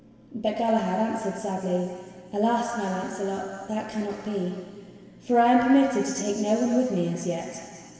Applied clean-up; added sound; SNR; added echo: none; none; none; reverberation time 2.2 s.